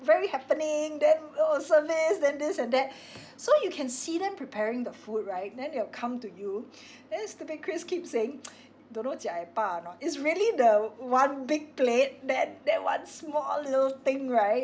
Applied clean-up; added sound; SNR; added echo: none; none; none; none.